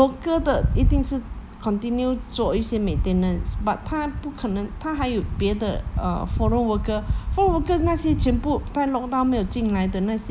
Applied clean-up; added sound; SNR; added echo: none; none; none; none.